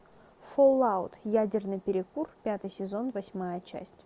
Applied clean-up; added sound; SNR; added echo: none; none; none; none.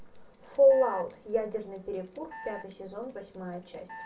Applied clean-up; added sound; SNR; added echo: none; Alarm; 17 dB; reverberation time 0.3 s.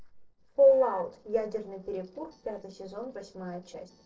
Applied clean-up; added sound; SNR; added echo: neural separator model SepFormer DNS4.